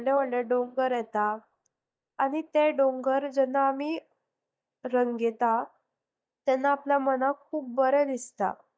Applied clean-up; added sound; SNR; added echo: neural mask model DeepFilterNet 3.